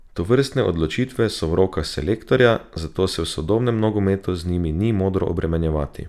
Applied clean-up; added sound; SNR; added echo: none; none; none; none.